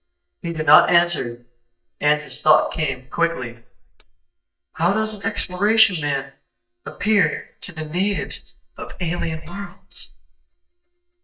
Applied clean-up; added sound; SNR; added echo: neural mask model DeepFilterNet 3.